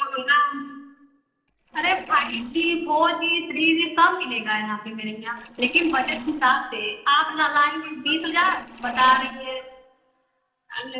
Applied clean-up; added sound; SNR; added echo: neural separator model SepFormer DNS4.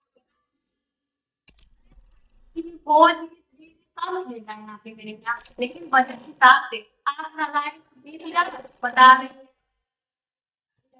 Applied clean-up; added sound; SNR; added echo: neural mask model DeepFilterNet 3.